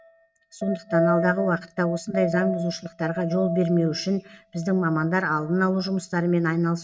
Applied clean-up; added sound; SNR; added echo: neural mask model RNNoise.